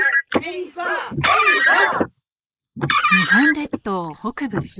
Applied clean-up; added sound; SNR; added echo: neural mask model Resemble Enhance denoiser.